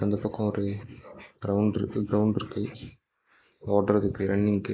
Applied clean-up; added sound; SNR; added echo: neural mask model Resemble Enhance denoiser.